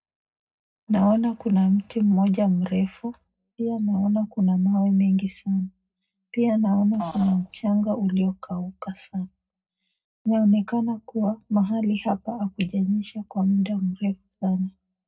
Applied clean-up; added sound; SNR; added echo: neural separator model SepFormer DNS4.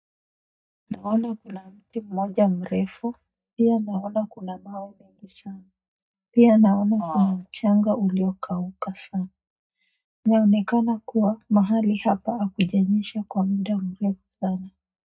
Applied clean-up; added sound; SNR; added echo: neural mask model DeepFilterNet 3.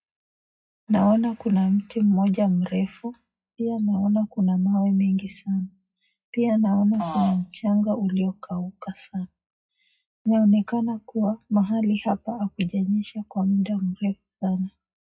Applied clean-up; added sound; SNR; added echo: classical method WPE with log-MMSE.